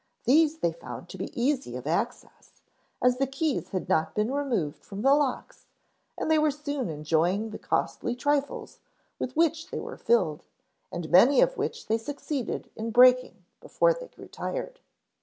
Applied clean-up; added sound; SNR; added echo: none; none; none; none.